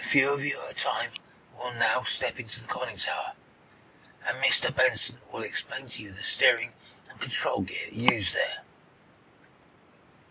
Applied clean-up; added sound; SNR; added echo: none; none; none; none.